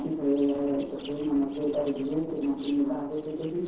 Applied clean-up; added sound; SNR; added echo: neural separator model SepFormer DNS4.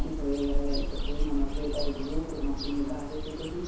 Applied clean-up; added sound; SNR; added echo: none; Cricket / Bird; -3 dB; reverberation time 0.9 s.